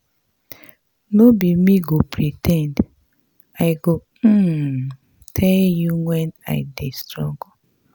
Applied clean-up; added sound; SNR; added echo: none; none; none; none.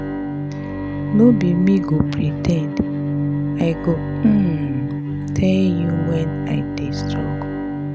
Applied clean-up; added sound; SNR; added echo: none; Bowed string instrument; 3 dB; none.